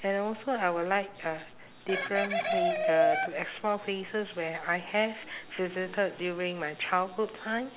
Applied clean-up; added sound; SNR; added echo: none; Chicken, rooster; -1 dB; none.